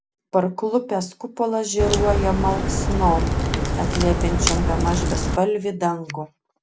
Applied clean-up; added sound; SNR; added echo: none; Crack; -2 dB; none.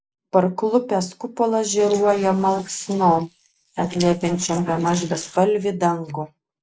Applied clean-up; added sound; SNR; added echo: neural mask model Resemble Enhance denoiser.